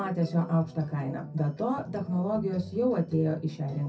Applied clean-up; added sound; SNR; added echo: none; none; none; reverberation time 0.3 s.